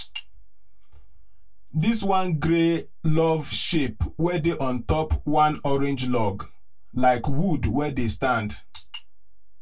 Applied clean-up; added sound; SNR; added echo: none; none; none; reverberation time 0.1 s.